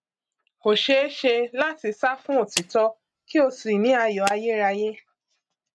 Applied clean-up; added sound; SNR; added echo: neural mask model RNNoise.